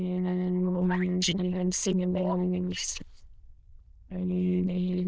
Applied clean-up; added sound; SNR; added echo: neural diffusion model UNIVERSE++.